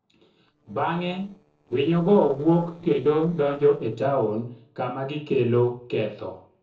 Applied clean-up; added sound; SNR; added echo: neural separator model SepFormer DNS4.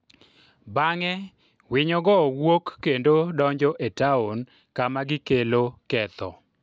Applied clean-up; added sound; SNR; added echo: none; none; none; none.